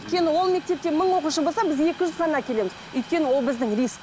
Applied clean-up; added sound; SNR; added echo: none; Train; 18 dB; none.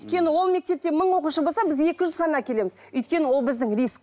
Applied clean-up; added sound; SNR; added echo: none; none; none; none.